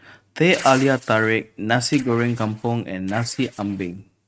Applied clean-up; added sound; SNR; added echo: neural mask model RNNoise.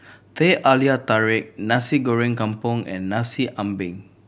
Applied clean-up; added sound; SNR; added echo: none; none; none; none.